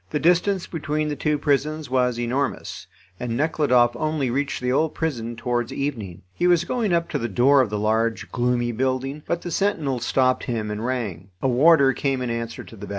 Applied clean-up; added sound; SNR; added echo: none; none; none; none.